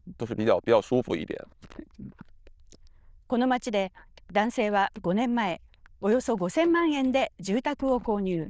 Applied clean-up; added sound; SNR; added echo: neural diffusion model UNIVERSE++.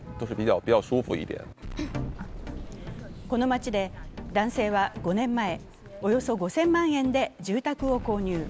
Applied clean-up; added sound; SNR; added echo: none; Explosion; 15 dB; none.